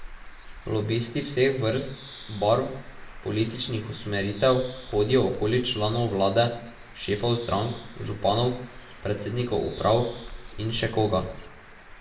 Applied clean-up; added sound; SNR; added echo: none; Bird; 15 dB; reverberation time 0.6 s.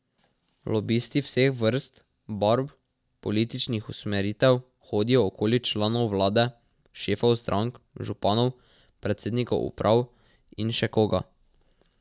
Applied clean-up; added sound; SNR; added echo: none; none; none; none.